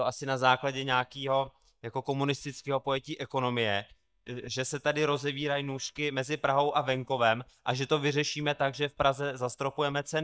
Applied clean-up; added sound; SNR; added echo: neural mask model DeepFilterNet 3.